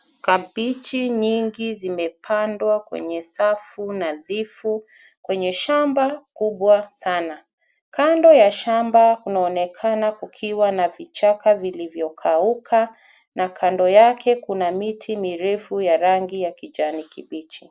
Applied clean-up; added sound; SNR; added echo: none; none; none; none.